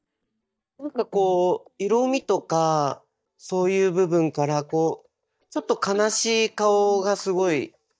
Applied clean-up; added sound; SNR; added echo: neural mask model DeepFilterNet 3.